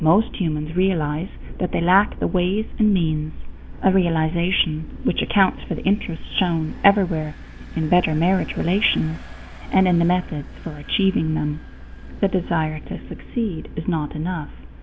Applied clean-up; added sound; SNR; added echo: none; Engine; 17 dB; none.